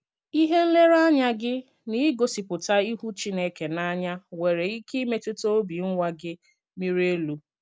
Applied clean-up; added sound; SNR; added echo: none; none; none; none.